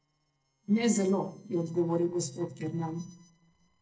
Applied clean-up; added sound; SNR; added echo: neural separator model SepFormer DNS4.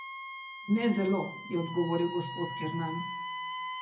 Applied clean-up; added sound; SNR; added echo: none; Wind instrument, woodwind instrument; 7 dB; reverberation time 0.5 s.